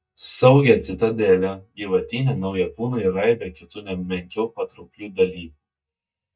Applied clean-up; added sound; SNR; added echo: neural mask model DeepFilterNet 3.